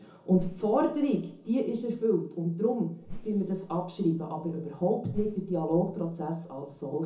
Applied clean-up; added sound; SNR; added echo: none; Whoosh, swoosh, swish; 15 dB; reverberation time 0.6 s.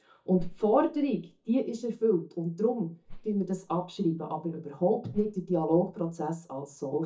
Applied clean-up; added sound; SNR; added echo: neural mask model DeepFilterNet 3.